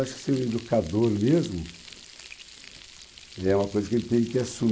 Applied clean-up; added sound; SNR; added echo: none; Frying (food); 19 dB; none.